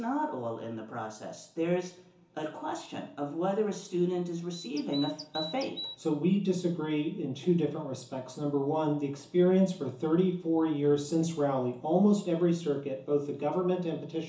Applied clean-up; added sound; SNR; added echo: none; Bird vocalization, bird call, bird song; 12 dB; reverberation time 0.7 s.